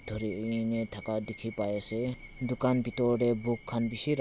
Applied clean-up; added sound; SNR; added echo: none; none; none; none.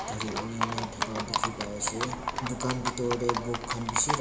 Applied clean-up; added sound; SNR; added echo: none; Livestock, farm animals, working animals; 0 dB; reverberation time 0.8 s.